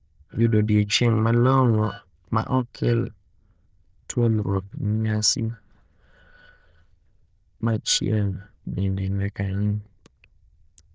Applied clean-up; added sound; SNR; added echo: neural diffusion model UNIVERSE++.